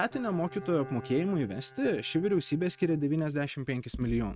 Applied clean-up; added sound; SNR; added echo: neural mask model RNNoise.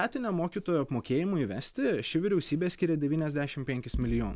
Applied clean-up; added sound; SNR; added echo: none; none; none; none.